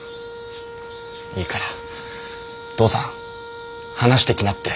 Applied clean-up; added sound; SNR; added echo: none; Wind instrument, woodwind instrument; 13 dB; none.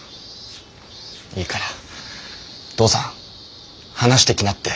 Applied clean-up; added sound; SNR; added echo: none; none; none; none.